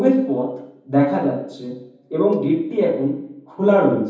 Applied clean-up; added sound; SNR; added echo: none; Cowbell; 20 dB; reverberation time 0.9 s.